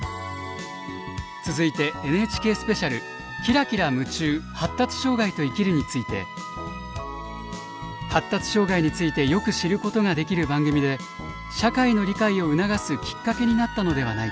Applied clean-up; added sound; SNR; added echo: none; Wind instrument, woodwind instrument; 15 dB; none.